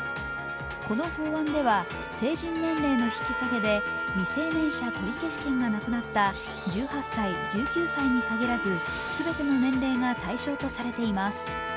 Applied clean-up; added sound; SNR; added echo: none; Wind instrument, woodwind instrument; 6 dB; none.